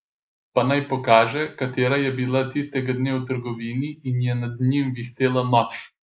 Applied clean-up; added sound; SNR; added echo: neural mask model Resemble Enhance denoiser.